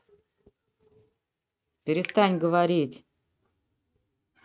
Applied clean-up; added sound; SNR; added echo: neural mask model RNNoise.